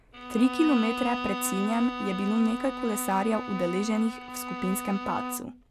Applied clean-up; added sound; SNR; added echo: none; Bowed string instrument; 7 dB; none.